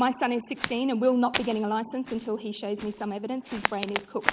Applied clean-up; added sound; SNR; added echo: none; Walk, footsteps; 8 dB; none.